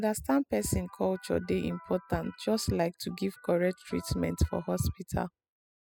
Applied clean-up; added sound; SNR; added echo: classical method spectral subtraction.